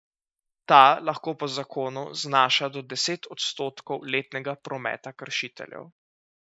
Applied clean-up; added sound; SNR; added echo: neural mask model Resemble Enhance denoiser.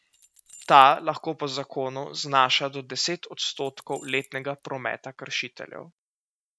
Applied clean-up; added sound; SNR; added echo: none; Keys jangling; 19 dB; none.